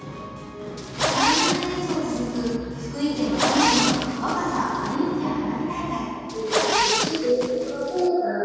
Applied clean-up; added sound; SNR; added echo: none; Zipper (clothing); 1 dB; reverberation time 2.1 s.